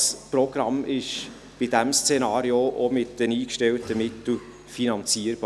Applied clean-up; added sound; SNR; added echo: none; none; none; none.